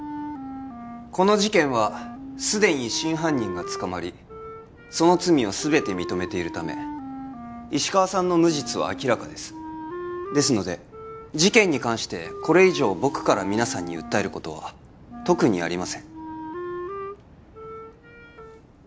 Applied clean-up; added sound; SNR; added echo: none; Wind instrument, woodwind instrument; 12 dB; none.